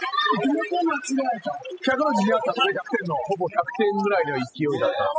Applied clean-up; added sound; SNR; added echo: classical method spectral subtraction.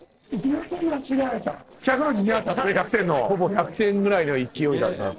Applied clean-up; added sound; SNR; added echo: neural separator model SepFormer DNS4.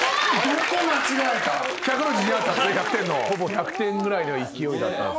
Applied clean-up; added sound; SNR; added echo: none; none; none; none.